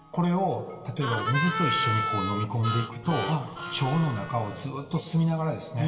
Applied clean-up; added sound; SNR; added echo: none; Harmonica; 4 dB; reverberation time 2.2 s.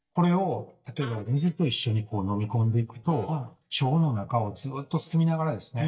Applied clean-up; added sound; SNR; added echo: neural mask model DeepFilterNet 3.